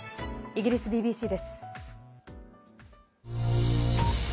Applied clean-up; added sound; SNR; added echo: none; none; none; none.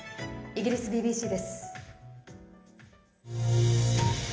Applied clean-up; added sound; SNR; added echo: none; none; none; reverberation time 0.8 s.